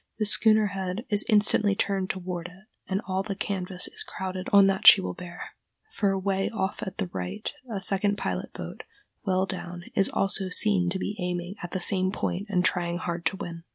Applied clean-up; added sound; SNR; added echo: none; none; none; none.